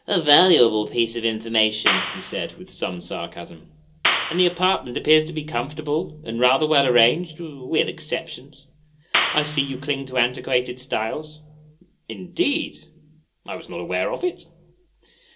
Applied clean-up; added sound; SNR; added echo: none; Clapping; 0 dB; reverberation time 0.2 s.